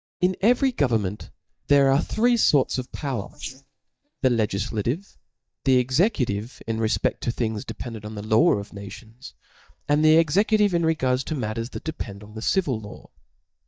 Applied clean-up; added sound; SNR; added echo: neural mask model DeepFilterNet 3.